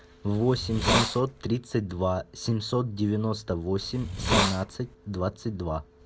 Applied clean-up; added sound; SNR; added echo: none; Hiss; 0 dB; none.